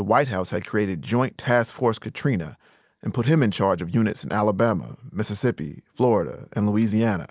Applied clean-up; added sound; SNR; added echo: none; none; none; none.